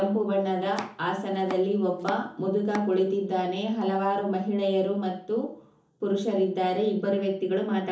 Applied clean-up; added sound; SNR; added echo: none; Domestic sounds, home sounds; 15 dB; reverberation time 0.7 s.